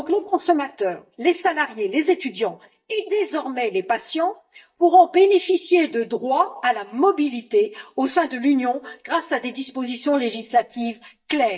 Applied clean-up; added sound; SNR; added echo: neural mask model DeepFilterNet 3.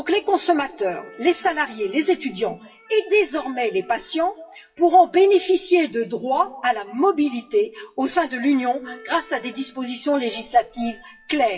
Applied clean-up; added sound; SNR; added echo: classical method WPE with log-MMSE.